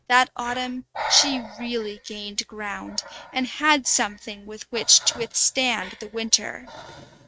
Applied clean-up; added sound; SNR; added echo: neural mask model RNNoise.